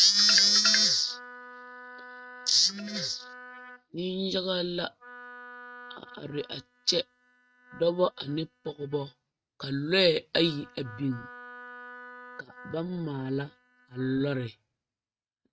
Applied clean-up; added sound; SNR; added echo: neural mask model RNNoise.